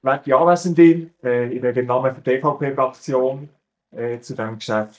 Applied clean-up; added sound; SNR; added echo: neural mask model DeepFilterNet 3.